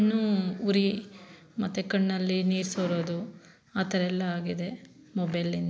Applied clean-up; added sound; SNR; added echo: none; none; none; none.